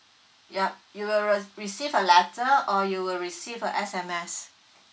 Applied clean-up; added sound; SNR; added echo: none; none; none; none.